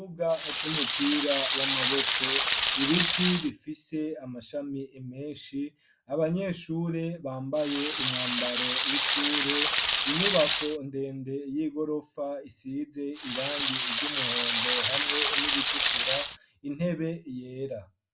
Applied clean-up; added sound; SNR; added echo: none; Rain; -4 dB; none.